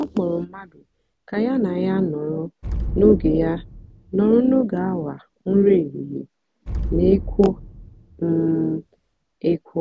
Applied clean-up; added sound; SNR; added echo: none; Explosion; 12 dB; none.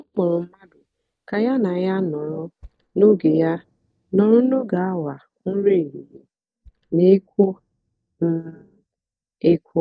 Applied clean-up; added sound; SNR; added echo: neural mask model DeepFilterNet 3.